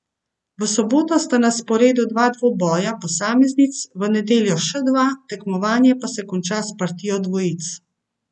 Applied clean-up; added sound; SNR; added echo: none; none; none; none.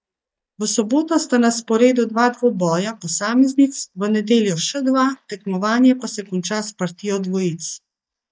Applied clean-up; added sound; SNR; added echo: neural mask model DeepFilterNet 3.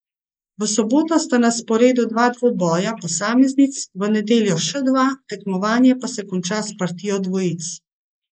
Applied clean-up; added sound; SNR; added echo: neural mask model Resemble Enhance denoiser.